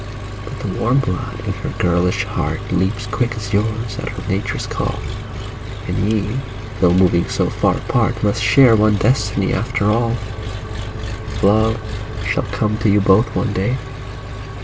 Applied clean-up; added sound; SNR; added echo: none; Engine; 7 dB; none.